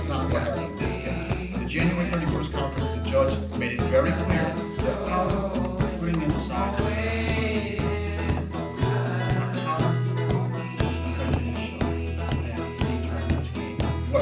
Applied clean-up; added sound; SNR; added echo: none; Guitar; -5 dB; reverberation time 0.6 s.